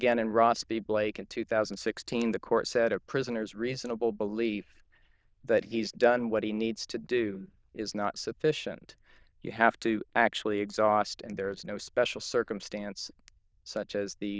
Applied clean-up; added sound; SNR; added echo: neural diffusion model UNIVERSE++.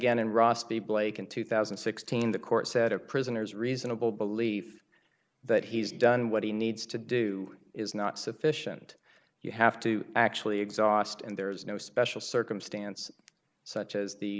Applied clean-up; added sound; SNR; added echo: none; none; none; none.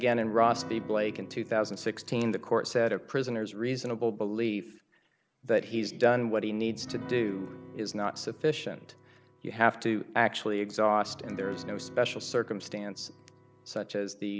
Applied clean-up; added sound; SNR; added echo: none; Piano; 16 dB; none.